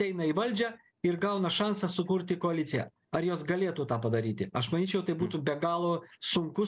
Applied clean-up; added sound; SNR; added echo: none; none; none; none.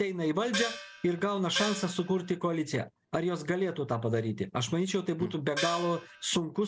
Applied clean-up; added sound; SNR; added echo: none; Gong; 7 dB; none.